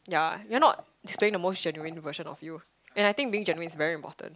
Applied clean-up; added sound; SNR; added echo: none; none; none; none.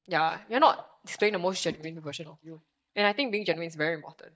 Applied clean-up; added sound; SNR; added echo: neural mask model DeepFilterNet 3.